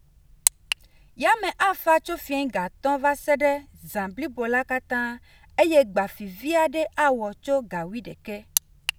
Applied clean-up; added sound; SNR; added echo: none; none; none; none.